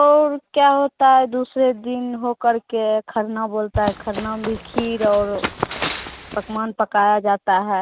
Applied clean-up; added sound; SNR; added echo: none; Run; 9 dB; none.